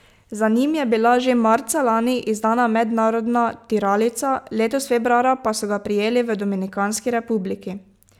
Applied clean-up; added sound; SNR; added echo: none; none; none; none.